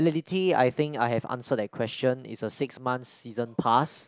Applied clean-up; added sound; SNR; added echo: none; none; none; none.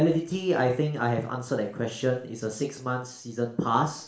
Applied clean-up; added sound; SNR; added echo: none; none; none; reverberation time 0.5 s.